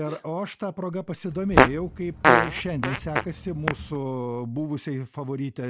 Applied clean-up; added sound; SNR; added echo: none; Fart; -5 dB; none.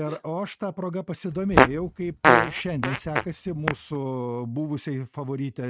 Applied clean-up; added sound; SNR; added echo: neural mask model RNNoise.